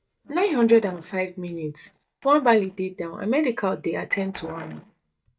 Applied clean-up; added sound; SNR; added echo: neural mask model DeepFilterNet 3.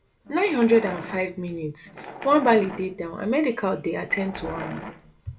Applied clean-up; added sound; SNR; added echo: none; Wild animals; 14 dB; reverberation time 0.4 s.